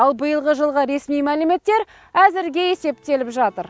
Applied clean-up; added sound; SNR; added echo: none; none; none; none.